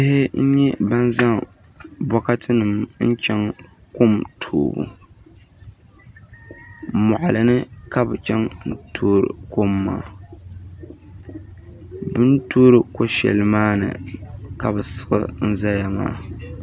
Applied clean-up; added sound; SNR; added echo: none; none; none; none.